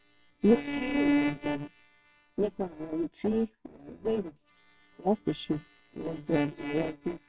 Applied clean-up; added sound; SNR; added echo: neural separator model SepFormer WHAMR!.